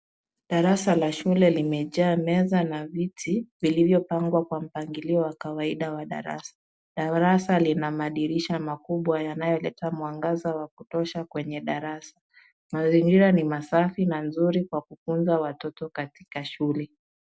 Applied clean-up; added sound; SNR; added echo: none; none; none; none.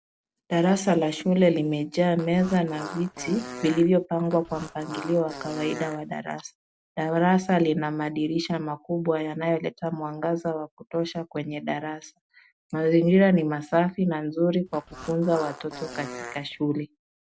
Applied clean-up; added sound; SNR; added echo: none; Fart; 14 dB; none.